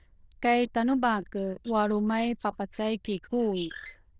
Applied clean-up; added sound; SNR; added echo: neural diffusion model UNIVERSE++.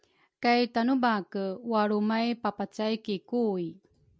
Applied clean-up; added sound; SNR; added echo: none; none; none; none.